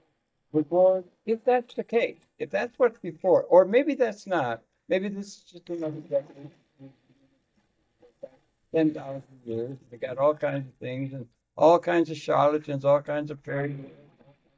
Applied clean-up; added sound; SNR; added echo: neural mask model DeepFilterNet 3.